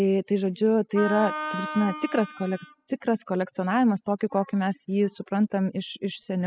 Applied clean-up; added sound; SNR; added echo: classical method spectral subtraction.